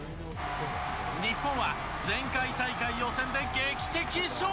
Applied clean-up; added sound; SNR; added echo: none; none; none; none.